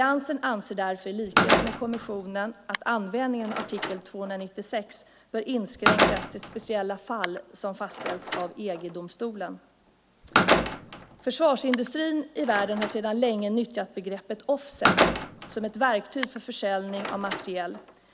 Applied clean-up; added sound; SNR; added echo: none; Slam; 1 dB; none.